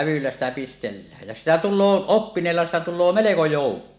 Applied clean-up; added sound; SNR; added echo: none; none; none; none.